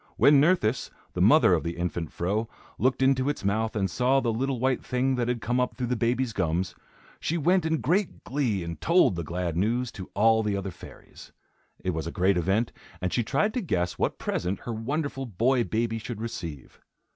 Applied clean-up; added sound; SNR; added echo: none; none; none; none.